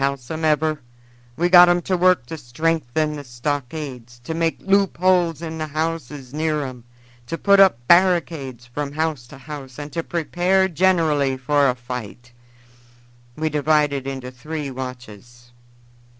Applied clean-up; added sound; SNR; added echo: none; none; none; none.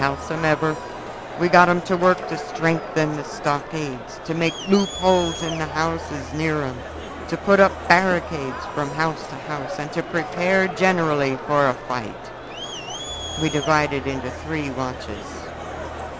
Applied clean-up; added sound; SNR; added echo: none; Crowd; 9 dB; none.